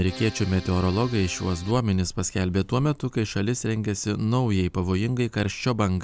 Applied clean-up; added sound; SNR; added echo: none; Accordion; 16 dB; none.